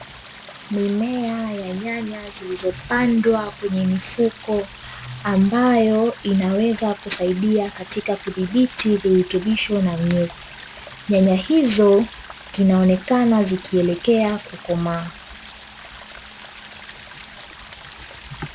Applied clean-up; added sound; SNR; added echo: none; Stream; 18 dB; none.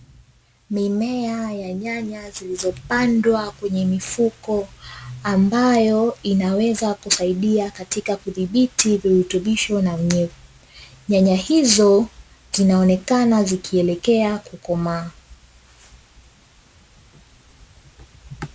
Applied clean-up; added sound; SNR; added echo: none; none; none; none.